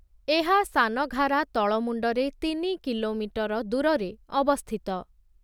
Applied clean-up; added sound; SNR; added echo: none; none; none; none.